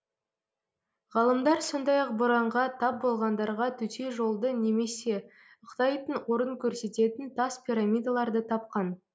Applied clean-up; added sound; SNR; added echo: none; none; none; none.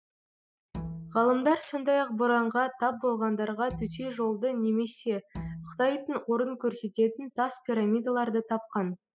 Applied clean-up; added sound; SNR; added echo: classical method spectral subtraction.